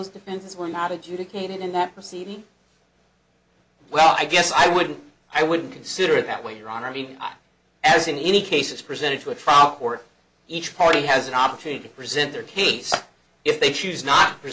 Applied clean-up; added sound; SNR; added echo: none; none; none; none.